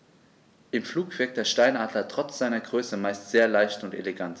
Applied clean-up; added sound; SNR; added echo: none; none; none; none.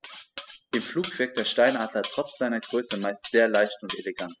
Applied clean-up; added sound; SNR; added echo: classical method spectral subtraction.